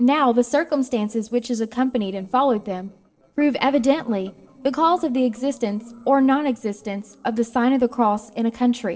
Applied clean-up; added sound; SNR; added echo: neural separator model SepFormer DNS4.